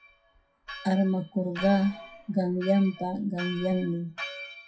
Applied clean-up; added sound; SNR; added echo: classical method WPE with log-MMSE.